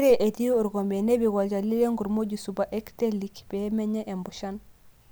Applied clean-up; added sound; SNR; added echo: none; none; none; none.